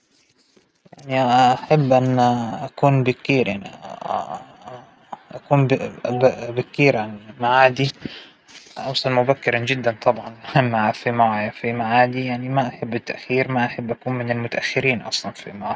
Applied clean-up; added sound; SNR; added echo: none; none; none; none.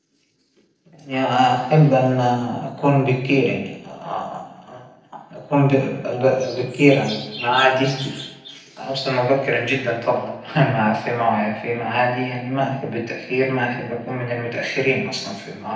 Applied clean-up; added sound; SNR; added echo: neural separator model SepFormer DNS4.